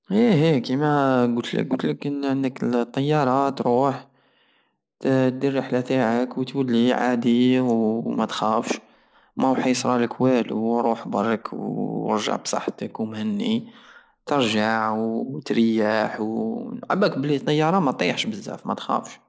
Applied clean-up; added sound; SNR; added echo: neural mask model Resemble Enhance denoiser.